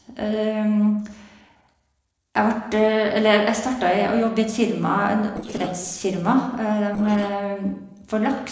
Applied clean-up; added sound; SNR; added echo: neural separator model SepFormer DNS4.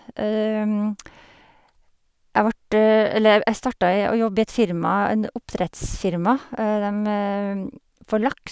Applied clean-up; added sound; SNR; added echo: none; none; none; none.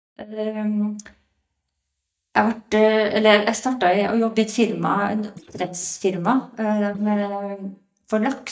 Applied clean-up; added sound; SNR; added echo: neural mask model DeepFilterNet 3.